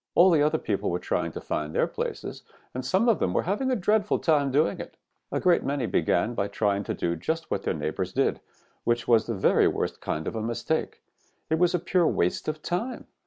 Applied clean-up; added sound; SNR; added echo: none; none; none; none.